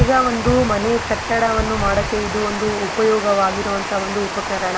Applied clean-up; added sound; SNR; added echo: none; Water; 4 dB; none.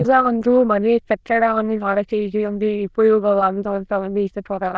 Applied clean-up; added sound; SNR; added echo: neural diffusion model UNIVERSE++.